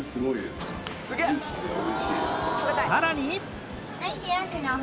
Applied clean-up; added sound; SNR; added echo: none; Engine + Knock; 17 dB; none.